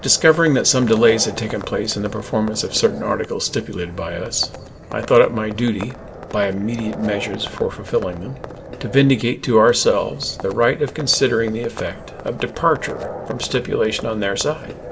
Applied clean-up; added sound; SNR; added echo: none; Livestock, farm animals, working animals; 14 dB; reverberation time 0.3 s.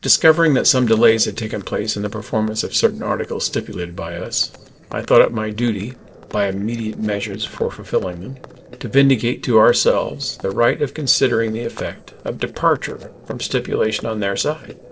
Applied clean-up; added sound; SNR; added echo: neural separator model SepFormer DNS4.